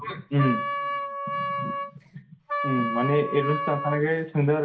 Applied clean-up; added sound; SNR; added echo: none; Wind instrument, woodwind instrument; 3 dB; reverberation time 0.5 s.